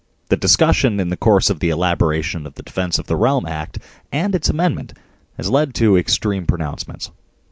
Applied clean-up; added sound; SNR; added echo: none; none; none; none.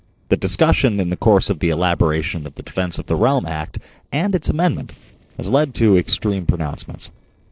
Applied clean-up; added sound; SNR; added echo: neural separator model SepFormer DNS4.